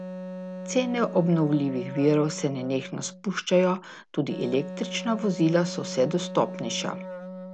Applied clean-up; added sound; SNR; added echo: none; Wind instrument, woodwind instrument; 11 dB; none.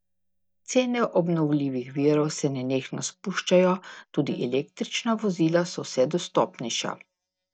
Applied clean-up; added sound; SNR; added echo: neural mask model DeepFilterNet 3.